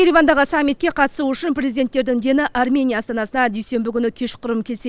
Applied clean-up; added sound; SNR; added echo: none; none; none; none.